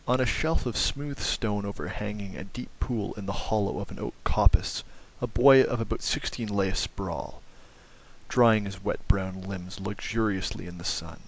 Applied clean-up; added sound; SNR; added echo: none; none; none; none.